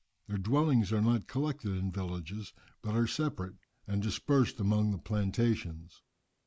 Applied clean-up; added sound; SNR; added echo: neural mask model Resemble Enhance denoiser.